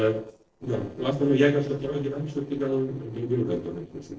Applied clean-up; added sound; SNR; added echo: neural separator model SepFormer DNS4.